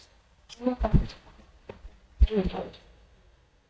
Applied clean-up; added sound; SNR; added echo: neural mask model DeepFilterNet 3.